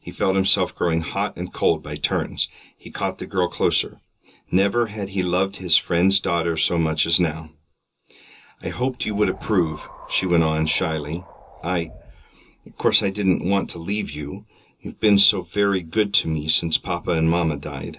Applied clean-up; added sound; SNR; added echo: none; Wind; 18 dB; reverberation time 0.2 s.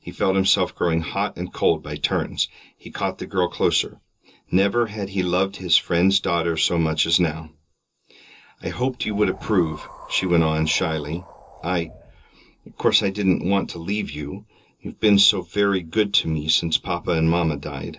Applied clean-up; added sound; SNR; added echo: neural separator model SepFormer DNS4.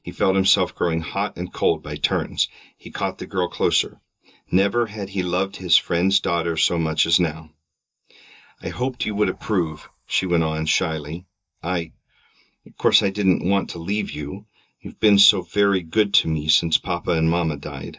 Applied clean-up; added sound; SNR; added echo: neural mask model DeepFilterNet 3.